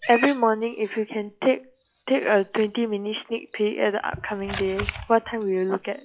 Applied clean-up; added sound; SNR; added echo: classical method log-MMSE.